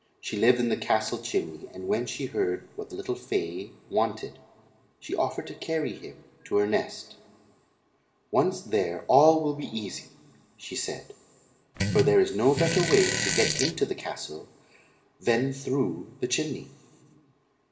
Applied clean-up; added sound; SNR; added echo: none; Fart; 1 dB; reverberation time 2.0 s.